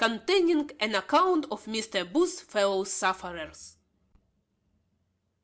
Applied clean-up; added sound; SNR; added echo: none; none; none; none.